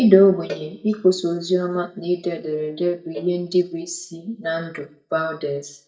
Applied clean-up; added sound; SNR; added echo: neural mask model DeepFilterNet 3.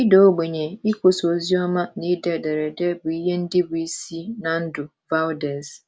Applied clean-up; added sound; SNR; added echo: none; none; none; none.